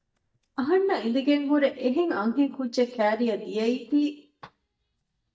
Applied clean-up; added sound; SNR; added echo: neural mask model DeepFilterNet 3.